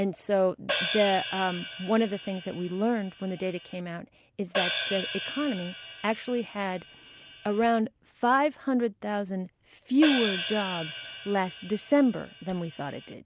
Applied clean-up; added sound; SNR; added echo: none; Hi-hat; 4 dB; none.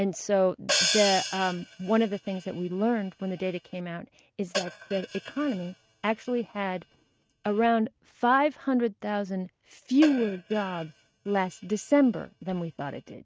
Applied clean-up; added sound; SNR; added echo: neural mask model RNNoise.